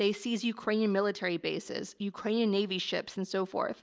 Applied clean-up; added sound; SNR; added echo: none; none; none; none.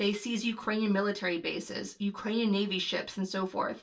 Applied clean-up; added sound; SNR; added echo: none; none; none; reverberation time 0.2 s.